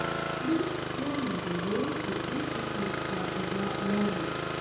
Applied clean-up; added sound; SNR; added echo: none; Engine starting; -1 dB; reverberation time 2.2 s.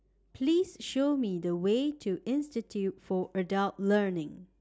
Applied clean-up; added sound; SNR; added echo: none; none; none; none.